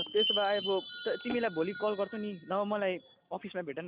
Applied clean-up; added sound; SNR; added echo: none; Chime; 0 dB; none.